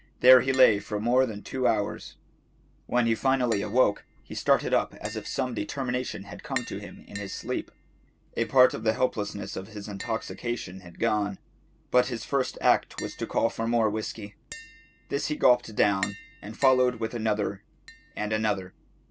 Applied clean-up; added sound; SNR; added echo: none; Tap; 19 dB; none.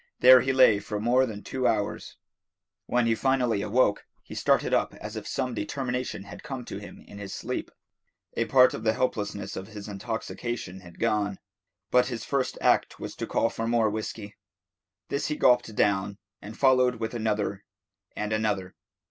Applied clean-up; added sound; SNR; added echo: none; none; none; none.